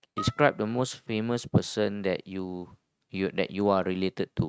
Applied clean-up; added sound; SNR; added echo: neural mask model RNNoise.